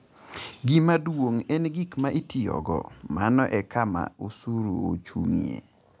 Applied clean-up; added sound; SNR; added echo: none; none; none; none.